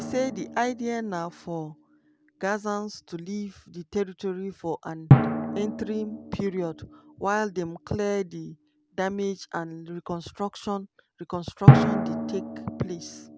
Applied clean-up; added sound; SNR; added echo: none; Drum; -4 dB; none.